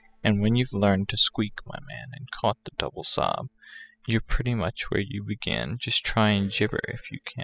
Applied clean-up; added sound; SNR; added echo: classical method spectral subtraction.